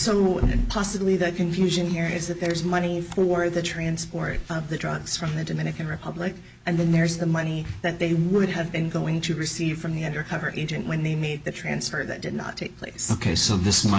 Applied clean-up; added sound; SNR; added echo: none; none; none; none.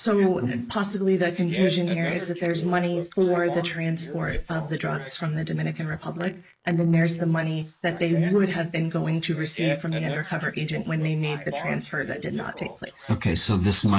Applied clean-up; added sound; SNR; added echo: neural mask model Resemble Enhance denoiser.